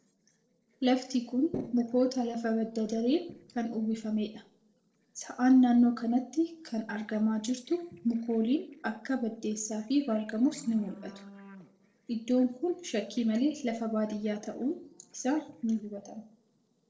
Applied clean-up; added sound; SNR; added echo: neural separator model SepFormer DNS4.